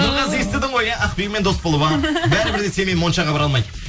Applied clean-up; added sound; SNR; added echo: none; none; none; none.